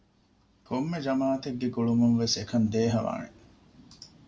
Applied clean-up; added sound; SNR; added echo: none; none; none; none.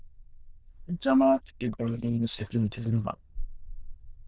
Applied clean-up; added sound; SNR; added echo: neural diffusion model UNIVERSE++.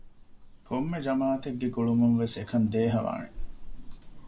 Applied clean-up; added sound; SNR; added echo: none; Dog; 12 dB; none.